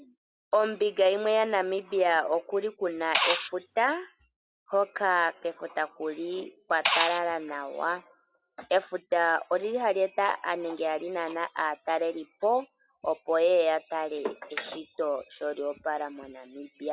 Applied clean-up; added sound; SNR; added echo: none; Liquid; 1 dB; none.